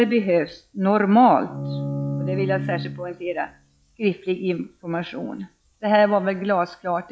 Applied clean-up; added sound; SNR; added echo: classical method log-MMSE.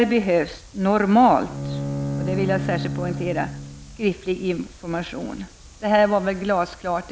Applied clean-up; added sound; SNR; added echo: none; Bowed string instrument; 7 dB; none.